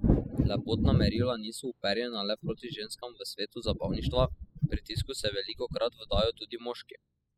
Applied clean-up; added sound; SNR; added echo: classical method spectral subtraction.